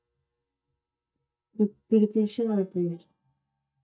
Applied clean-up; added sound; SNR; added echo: neural mask model DeepFilterNet 3.